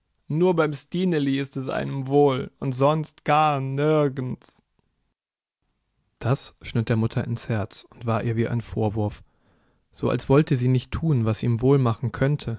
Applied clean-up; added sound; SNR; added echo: none; none; none; none.